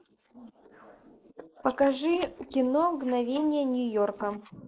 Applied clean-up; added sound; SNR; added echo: neural mask model Resemble Enhance denoiser.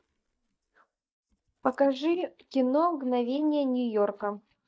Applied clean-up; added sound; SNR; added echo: neural mask model DeepFilterNet 3.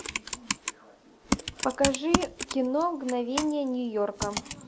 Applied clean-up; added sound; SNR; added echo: none; Computer keyboard; 3 dB; none.